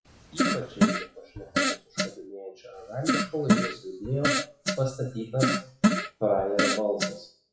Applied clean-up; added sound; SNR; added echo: classical method WPE with log-MMSE.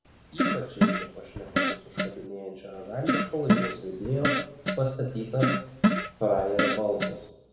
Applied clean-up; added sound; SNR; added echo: none; Fart; -3 dB; reverberation time 1.0 s.